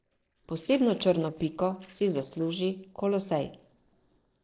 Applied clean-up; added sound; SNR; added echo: neural separator model SepFormer DNS4.